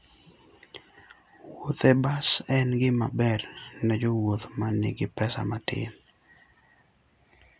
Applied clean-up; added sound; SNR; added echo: none; none; none; none.